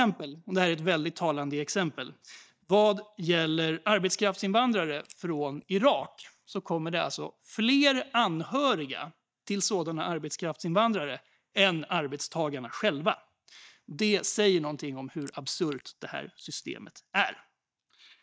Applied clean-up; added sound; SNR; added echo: neural mask model DeepFilterNet 3.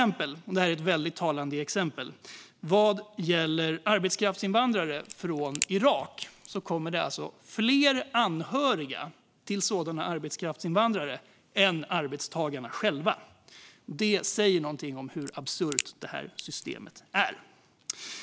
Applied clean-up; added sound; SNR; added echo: none; Crack; 11 dB; none.